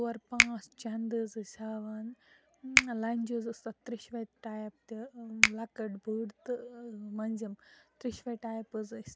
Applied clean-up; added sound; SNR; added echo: none; Finger snapping; -3 dB; none.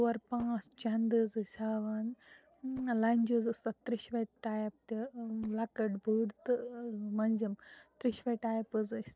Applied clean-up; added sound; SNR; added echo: neural separator model SepFormer DNS4.